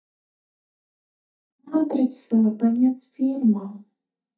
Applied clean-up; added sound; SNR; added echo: neural mask model DeepFilterNet 3.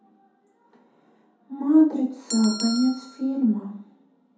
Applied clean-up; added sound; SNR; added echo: none; Bell; 11 dB; reverberation time 0.5 s.